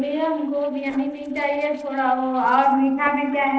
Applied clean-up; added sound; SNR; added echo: neural separator model SepFormer DNS4.